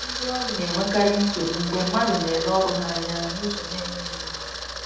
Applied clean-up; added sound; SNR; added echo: none; Camera; 5 dB; reverberation time 0.8 s.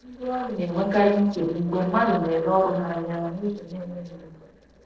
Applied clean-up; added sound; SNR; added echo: neural separator model SepFormer DNS4.